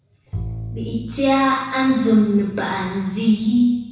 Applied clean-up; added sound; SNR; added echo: none; Bowed string instrument; 14 dB; reverberation time 1.1 s.